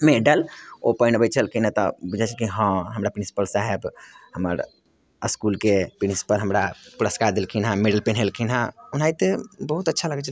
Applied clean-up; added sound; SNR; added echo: none; none; none; none.